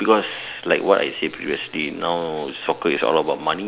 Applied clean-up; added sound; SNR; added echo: none; none; none; none.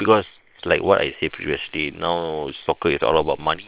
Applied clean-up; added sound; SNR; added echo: neural separator model SepFormer WHAM!.